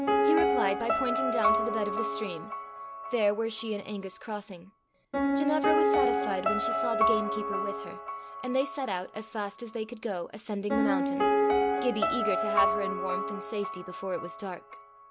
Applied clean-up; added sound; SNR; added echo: none; Piano; -4 dB; none.